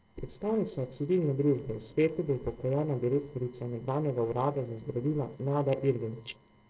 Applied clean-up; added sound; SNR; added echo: neural separator model SepFormer DNS4.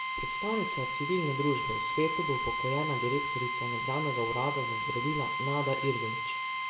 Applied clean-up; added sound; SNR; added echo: none; Drill; 0 dB; reverberation time 0.6 s.